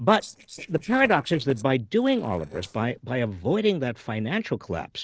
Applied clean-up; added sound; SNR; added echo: neural separator model SepFormer DNS4.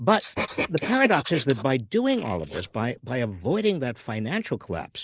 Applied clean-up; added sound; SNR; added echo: neural mask model Resemble Enhance denoiser.